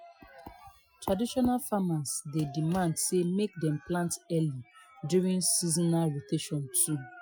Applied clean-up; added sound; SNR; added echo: classical method Wiener filter.